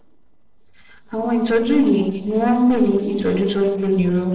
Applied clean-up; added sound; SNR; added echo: neural separator model SepFormer DNS4.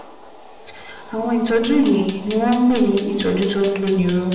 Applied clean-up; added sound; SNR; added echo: none; Fire; 14 dB; reverberation time 0.8 s.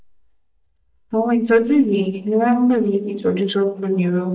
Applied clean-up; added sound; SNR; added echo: neural mask model DeepFilterNet 3.